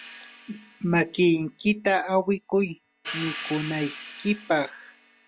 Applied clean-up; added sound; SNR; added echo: none; Hi-hat; 13 dB; none.